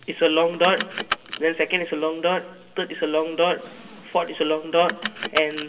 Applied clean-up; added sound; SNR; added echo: none; Car; 11 dB; reverberation time 1.3 s.